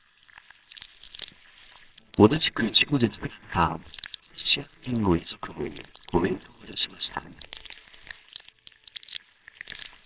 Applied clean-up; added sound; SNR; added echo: neural separator model SepFormer WHAMR!.